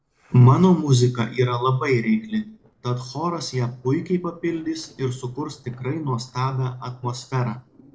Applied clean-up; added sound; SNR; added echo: neural separator model SepFormer DNS4.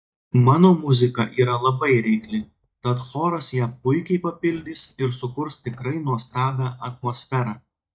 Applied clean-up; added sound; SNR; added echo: neural mask model DeepFilterNet 3.